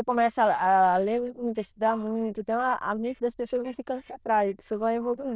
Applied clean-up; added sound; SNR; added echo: neural diffusion model UNIVERSE++.